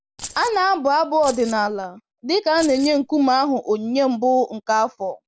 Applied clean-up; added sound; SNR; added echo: none; Keys jangling; 16 dB; none.